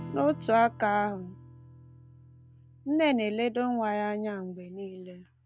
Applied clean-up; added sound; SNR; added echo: none; Strum; 18 dB; none.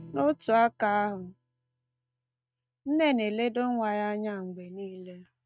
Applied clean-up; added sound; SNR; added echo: neural mask model RNNoise.